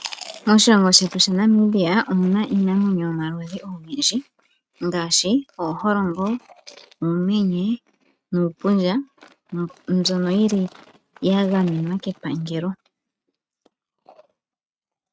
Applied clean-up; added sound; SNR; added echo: neural mask model RNNoise.